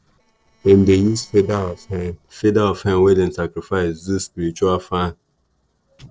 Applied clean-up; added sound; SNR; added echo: neural separator model SepFormer DNS4.